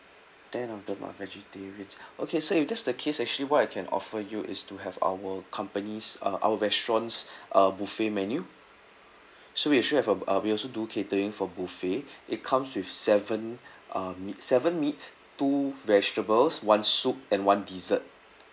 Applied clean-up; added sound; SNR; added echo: none; none; none; none.